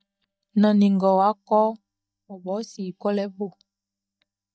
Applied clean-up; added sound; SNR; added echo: neural mask model DeepFilterNet 3.